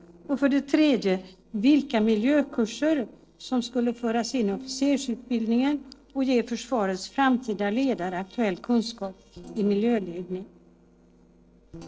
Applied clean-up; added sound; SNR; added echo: neural separator model SepFormer DNS4.